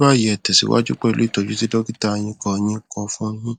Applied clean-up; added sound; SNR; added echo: neural mask model DeepFilterNet 3.